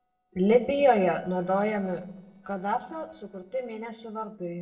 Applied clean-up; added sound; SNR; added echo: neural separator model SepFormer DNS4.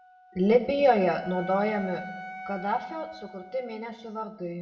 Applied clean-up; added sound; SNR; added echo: none; Wind instrument, woodwind instrument; 15 dB; reverberation time 0.7 s.